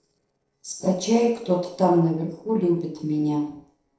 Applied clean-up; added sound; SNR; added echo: neural separator model SepFormer DNS4.